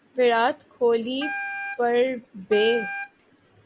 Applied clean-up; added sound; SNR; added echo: none; Wind instrument, woodwind instrument; 9 dB; none.